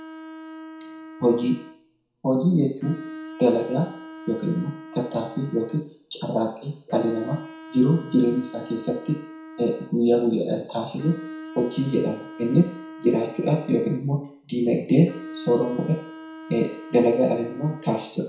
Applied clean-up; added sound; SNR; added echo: none; Bowed string instrument; 16 dB; reverberation time 0.6 s.